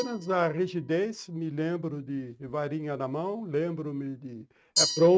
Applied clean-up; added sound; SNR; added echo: neural mask model RNNoise.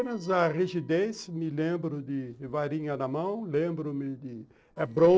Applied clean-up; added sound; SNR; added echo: neural separator model SepFormer DNS4.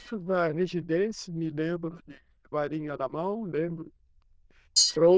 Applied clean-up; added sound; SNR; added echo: neural diffusion model UNIVERSE++.